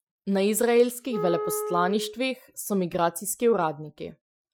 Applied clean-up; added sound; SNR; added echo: classical method Wiener filter.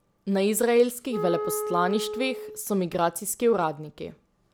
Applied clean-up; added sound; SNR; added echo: none; Wind instrument, woodwind instrument; 8 dB; none.